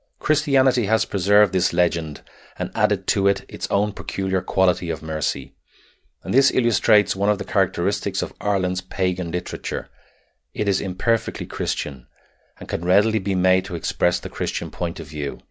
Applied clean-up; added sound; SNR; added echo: none; none; none; none.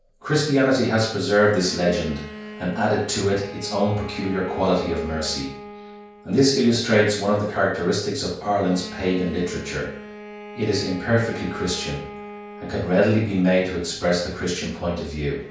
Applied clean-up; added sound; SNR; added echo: none; Bowed string instrument; 16 dB; reverberation time 0.5 s.